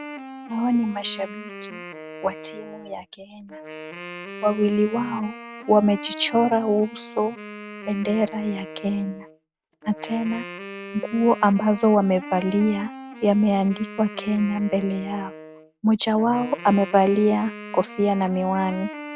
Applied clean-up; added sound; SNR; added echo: none; Wind instrument, woodwind instrument; 15 dB; none.